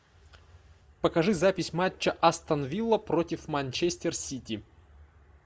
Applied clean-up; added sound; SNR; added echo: none; none; none; none.